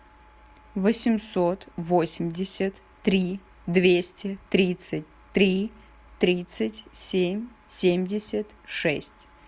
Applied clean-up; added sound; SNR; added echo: none; none; none; none.